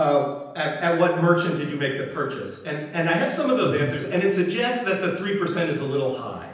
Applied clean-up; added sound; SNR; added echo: none; none; none; reverberation time 0.9 s.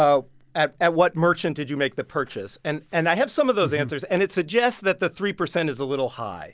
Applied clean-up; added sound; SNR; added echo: none; none; none; none.